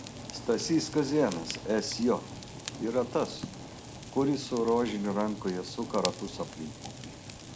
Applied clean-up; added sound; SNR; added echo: none; Fire; 11 dB; none.